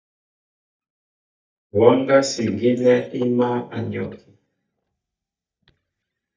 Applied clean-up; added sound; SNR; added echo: neural mask model DeepFilterNet 3.